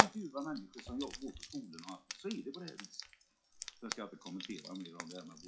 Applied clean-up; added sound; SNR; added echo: classical method WPE with log-MMSE.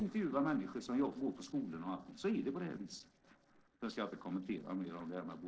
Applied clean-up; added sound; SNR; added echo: neural separator model SepFormer DNS4.